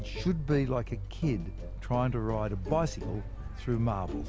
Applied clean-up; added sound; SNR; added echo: none; Mechanical fan; 8 dB; none.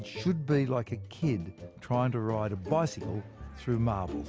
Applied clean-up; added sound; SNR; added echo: none; none; none; none.